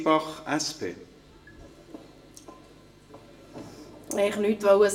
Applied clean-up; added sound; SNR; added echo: none; none; none; reverberation time 0.6 s.